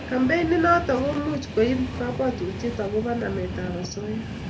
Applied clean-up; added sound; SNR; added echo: none; Train; 8 dB; reverberation time 0.3 s.